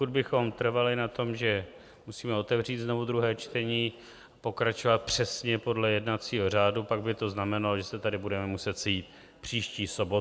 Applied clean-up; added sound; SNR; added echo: none; none; none; none.